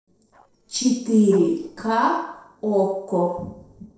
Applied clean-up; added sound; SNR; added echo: neural separator model SepFormer DNS4.